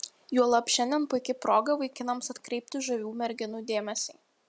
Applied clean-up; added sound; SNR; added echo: none; none; none; none.